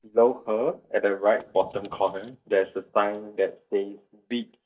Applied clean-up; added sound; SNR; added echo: neural mask model DeepFilterNet 3.